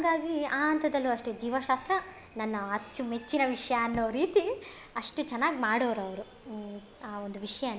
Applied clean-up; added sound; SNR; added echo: none; none; none; none.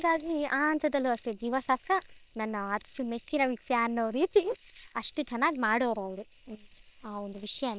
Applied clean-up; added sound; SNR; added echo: neural separator model SepFormer WHAM!.